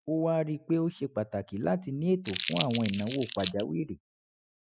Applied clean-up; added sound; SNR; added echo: classical method Wiener filter.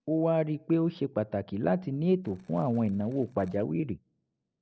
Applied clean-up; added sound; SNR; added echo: neural separator model SepFormer DNS4.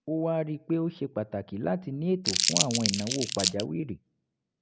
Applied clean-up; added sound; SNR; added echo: none; Crumpling, crinkling; -2 dB; none.